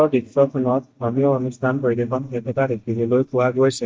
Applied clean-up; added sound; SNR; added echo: neural mask model DeepFilterNet 3.